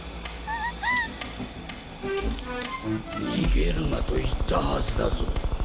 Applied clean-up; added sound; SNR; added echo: none; none; none; none.